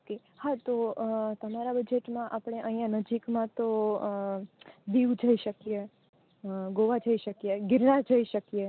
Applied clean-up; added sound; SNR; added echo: none; none; none; none.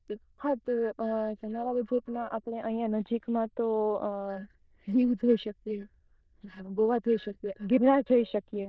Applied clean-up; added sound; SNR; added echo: neural diffusion model UNIVERSE++.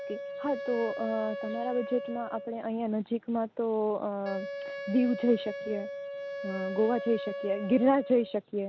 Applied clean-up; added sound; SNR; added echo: none; Wind instrument, woodwind instrument; 9 dB; none.